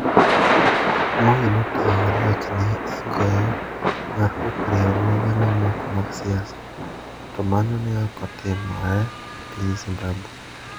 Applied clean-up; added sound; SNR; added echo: none; Thunder / Rain; 0 dB; none.